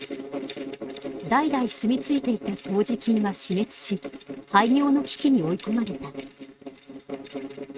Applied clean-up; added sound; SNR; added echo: neural mask model RNNoise.